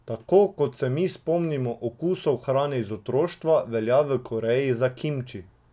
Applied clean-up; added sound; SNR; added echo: none; none; none; none.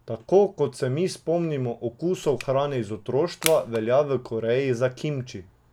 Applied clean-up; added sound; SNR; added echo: none; Crushing; 11 dB; none.